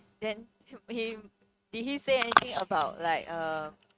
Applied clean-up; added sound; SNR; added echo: neural mask model RNNoise.